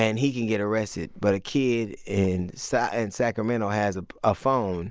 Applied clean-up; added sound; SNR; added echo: none; none; none; none.